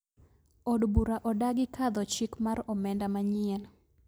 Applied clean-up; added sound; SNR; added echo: none; none; none; none.